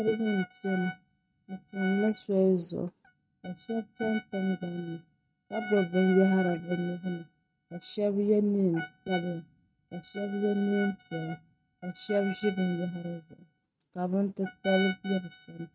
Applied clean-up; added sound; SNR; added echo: neural mask model RNNoise.